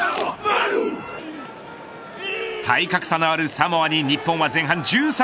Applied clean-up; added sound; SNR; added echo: none; none; none; none.